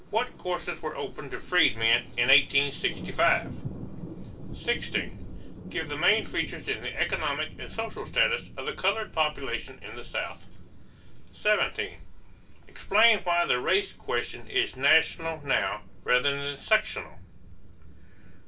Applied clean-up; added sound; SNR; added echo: none; Thunder; 15 dB; reverberation time 0.2 s.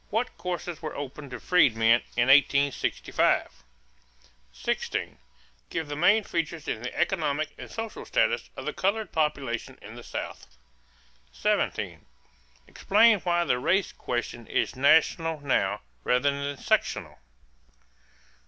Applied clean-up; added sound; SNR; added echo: none; none; none; none.